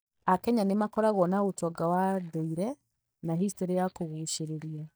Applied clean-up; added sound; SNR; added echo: neural mask model DeepFilterNet 3.